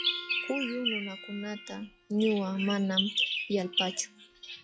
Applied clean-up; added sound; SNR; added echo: classical method log-MMSE.